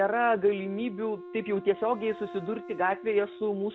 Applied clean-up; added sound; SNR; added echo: none; Wind instrument, woodwind instrument; 15 dB; none.